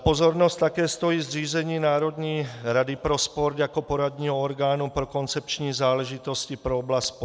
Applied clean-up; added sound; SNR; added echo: none; none; none; none.